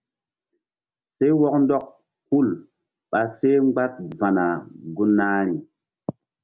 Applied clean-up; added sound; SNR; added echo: none; none; none; none.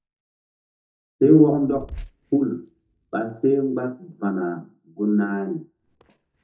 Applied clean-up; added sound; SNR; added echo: neural mask model DeepFilterNet 3.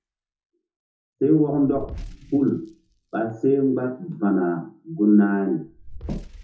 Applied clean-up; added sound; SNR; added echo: classical method WPE with log-MMSE.